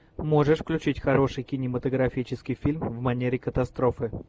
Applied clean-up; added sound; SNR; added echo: none; none; none; none.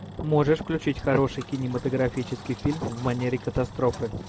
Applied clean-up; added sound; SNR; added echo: none; Engine; 14 dB; none.